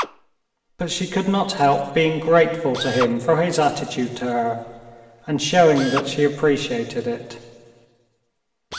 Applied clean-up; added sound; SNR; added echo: none; Drill; 15 dB; reverberation time 1.7 s.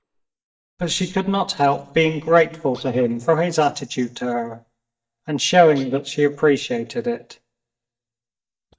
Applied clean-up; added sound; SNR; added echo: neural mask model DeepFilterNet 3.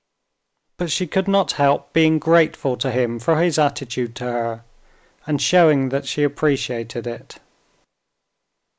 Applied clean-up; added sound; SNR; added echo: none; none; none; none.